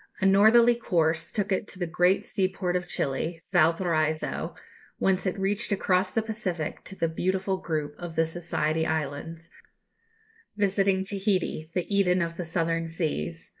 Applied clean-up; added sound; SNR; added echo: neural mask model Resemble Enhance denoiser.